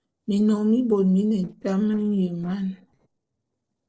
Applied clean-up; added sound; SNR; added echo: neural separator model SepFormer DNS4.